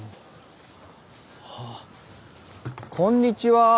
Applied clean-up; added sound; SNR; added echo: none; none; none; none.